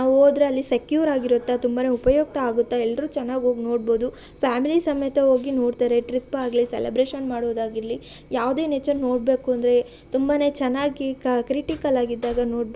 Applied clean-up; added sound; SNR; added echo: none; none; none; none.